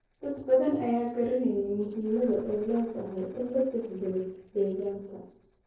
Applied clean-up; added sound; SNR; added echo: neural separator model SepFormer DNS4.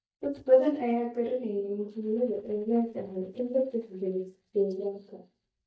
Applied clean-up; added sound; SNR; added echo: neural mask model DeepFilterNet 3.